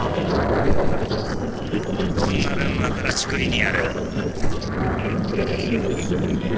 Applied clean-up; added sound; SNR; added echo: neural separator model SepFormer DNS4.